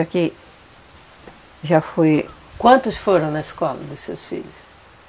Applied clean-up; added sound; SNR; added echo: none; none; none; none.